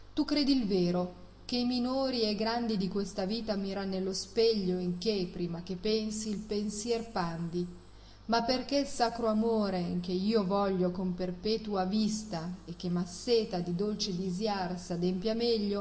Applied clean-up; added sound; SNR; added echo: none; none; none; reverberation time 2.7 s.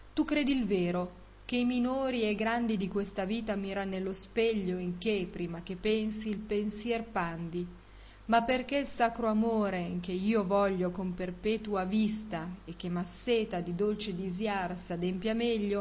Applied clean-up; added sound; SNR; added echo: none; none; none; none.